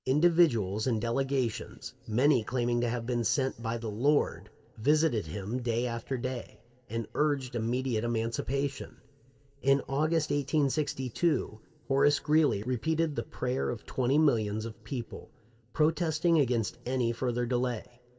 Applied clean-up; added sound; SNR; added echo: none; none; none; reverberation time 1.5 s.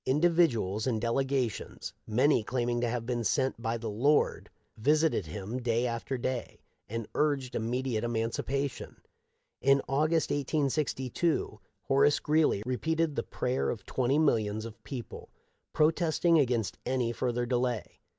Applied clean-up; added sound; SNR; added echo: none; none; none; none.